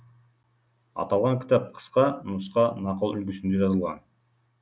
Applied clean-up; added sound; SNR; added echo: none; none; none; none.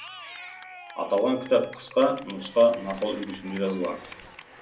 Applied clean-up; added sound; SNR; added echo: none; Cheering / Clapping; 17 dB; reverberation time 0.3 s.